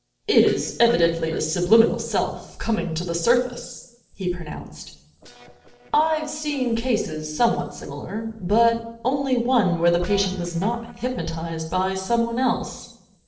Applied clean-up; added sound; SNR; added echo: neural separator model SepFormer DNS4.